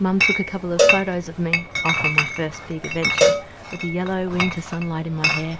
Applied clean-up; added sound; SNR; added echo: none; Cowbell + Chatter / Chink, clink; -3 dB; none.